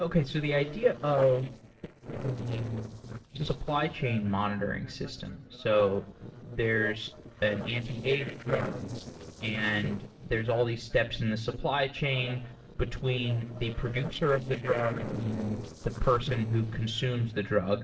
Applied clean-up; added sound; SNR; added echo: neural separator model SepFormer DNS4.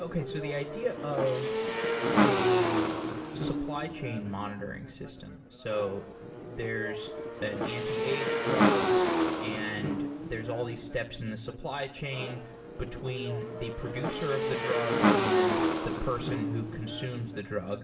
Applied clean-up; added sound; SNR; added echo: none; Motorcycle / Engine; -5 dB; reverberation time 0.8 s.